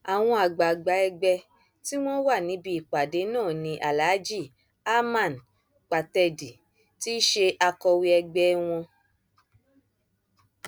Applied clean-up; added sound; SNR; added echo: none; none; none; none.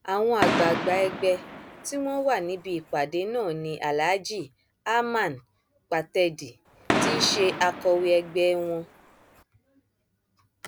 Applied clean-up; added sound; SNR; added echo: none; Fireworks; 4 dB; none.